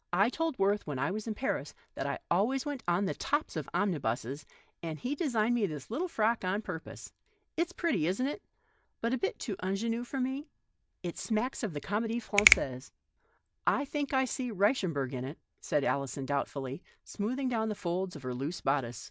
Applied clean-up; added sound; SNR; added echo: none; Finger snapping; -3 dB; none.